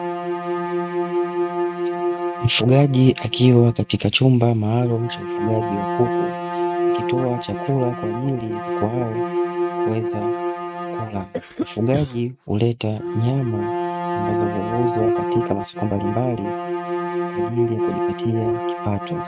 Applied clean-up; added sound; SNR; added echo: neural mask model RNNoise.